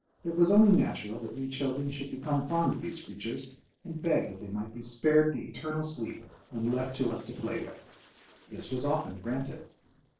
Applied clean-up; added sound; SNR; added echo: neural separator model SepFormer DNS4.